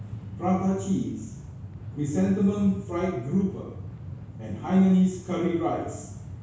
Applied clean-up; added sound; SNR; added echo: none; Train; 12 dB; reverberation time 0.6 s.